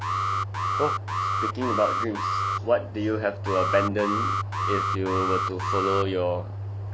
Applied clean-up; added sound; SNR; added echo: none; Alarm; 1 dB; none.